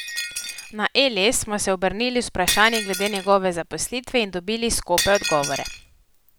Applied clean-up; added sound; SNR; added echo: none; Shatter; 9 dB; none.